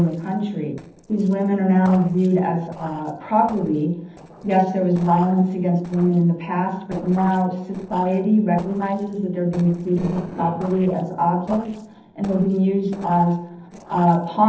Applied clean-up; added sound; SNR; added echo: neural separator model SepFormer DNS4.